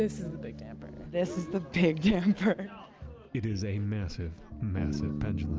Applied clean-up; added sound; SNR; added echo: none; Bass guitar; 10 dB; none.